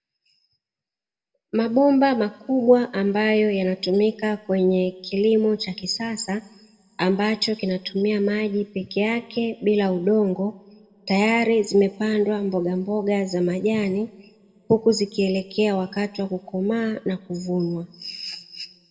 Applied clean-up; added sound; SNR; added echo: none; none; none; reverberation time 1.0 s.